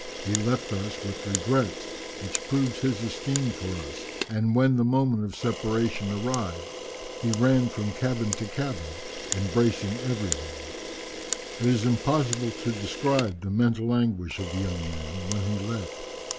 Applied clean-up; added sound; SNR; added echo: none; Camera; 8 dB; none.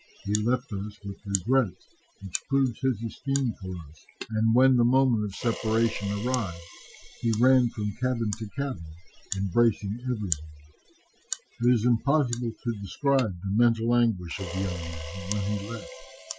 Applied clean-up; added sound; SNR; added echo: classical method Wiener filter.